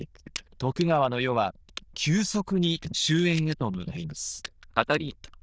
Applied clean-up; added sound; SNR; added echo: neural diffusion model UNIVERSE++.